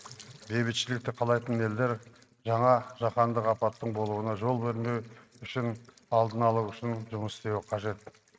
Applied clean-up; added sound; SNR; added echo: neural mask model RNNoise.